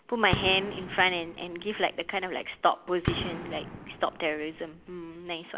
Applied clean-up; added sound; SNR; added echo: none; Gunshot, gunfire; 8 dB; none.